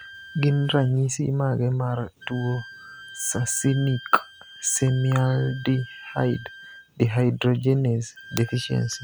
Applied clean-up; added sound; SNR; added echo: none; Wind instrument, woodwind instrument; 20 dB; none.